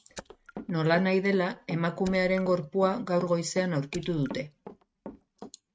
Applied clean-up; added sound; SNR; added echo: neural mask model RNNoise.